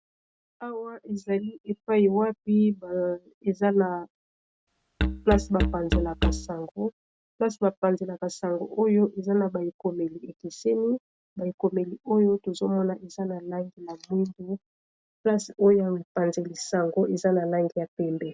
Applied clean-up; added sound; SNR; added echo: none; Musical instrument; 1 dB; none.